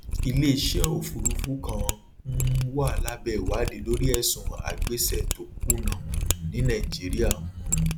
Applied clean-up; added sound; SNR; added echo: none; Mechanisms; 0 dB; none.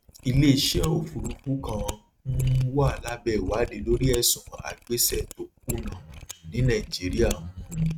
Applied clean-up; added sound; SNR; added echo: neural mask model RNNoise.